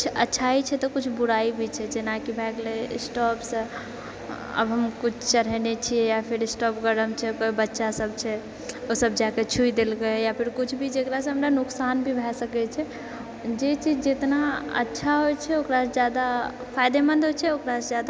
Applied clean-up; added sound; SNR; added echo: none; none; none; none.